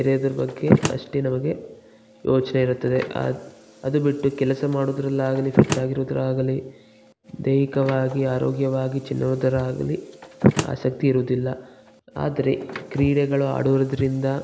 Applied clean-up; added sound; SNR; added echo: none; Slam; 6 dB; none.